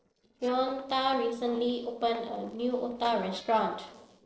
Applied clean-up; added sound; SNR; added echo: neural separator model SepFormer DNS4.